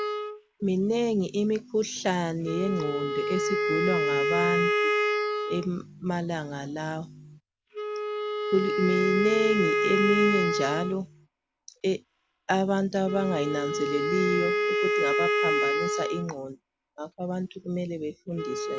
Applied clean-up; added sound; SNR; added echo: none; Wind instrument, woodwind instrument; 0 dB; none.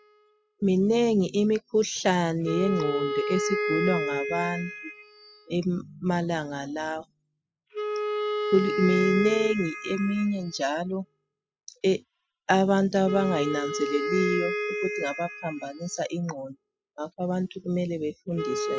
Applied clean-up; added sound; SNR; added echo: classical method spectral subtraction.